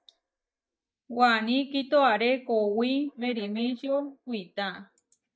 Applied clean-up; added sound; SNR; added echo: neural mask model DeepFilterNet 3.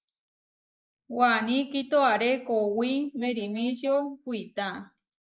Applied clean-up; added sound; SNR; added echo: neural mask model Resemble Enhance denoiser.